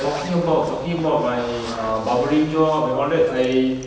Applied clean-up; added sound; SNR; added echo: none; none; none; none.